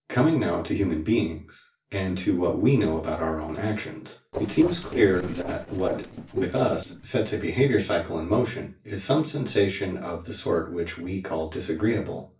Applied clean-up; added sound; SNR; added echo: neural separator model SepFormer DNS4.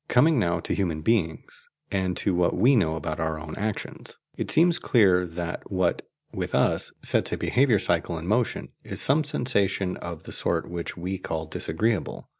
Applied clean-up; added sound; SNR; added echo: none; none; none; none.